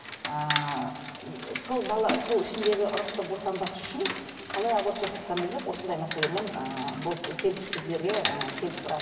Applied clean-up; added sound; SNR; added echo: none; Rain; 3 dB; reverberation time 2.3 s.